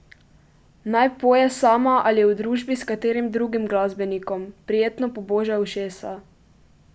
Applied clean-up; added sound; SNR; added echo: none; none; none; none.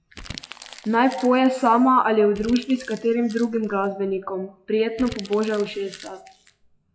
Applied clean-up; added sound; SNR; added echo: classical method WPE with log-MMSE.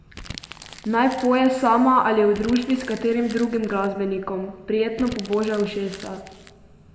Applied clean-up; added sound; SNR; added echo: none; Crumpling, crinkling; 19 dB; reverberation time 1.8 s.